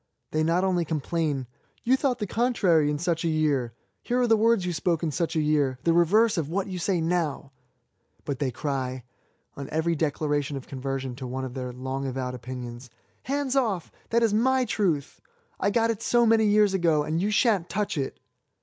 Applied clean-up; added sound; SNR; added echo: none; none; none; none.